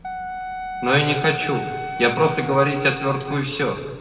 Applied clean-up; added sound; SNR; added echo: none; Wind instrument, woodwind instrument; 9 dB; reverberation time 2.3 s.